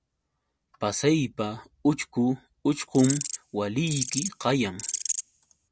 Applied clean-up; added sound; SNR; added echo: none; Insect; 6 dB; none.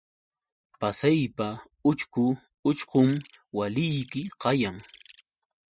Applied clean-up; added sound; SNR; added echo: classical method spectral subtraction.